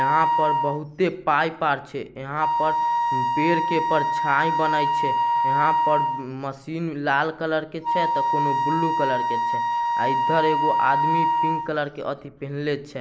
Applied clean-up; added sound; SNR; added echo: none; Wind instrument, woodwind instrument; -2 dB; none.